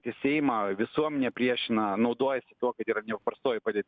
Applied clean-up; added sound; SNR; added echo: none; none; none; none.